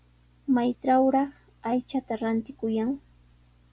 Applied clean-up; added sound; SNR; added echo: none; none; none; none.